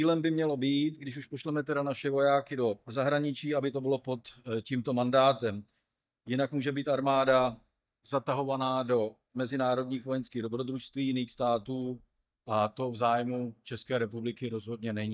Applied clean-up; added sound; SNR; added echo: neural mask model DeepFilterNet 3.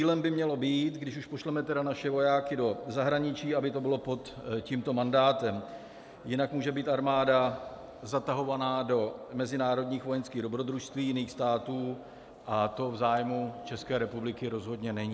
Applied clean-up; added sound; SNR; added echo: none; none; none; none.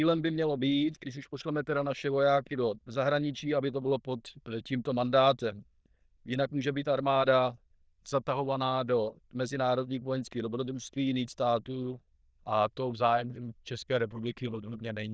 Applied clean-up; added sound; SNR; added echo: neural diffusion model UNIVERSE++.